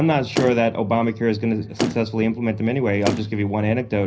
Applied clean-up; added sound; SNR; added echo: none; Motor vehicle (road); 9 dB; reverberation time 0.4 s.